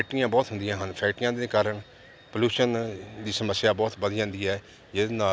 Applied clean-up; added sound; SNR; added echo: none; none; none; none.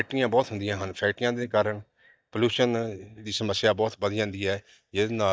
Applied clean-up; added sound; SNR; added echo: neural mask model DeepFilterNet 3.